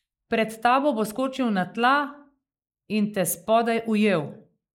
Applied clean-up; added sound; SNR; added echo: neural mask model Resemble Enhance denoiser.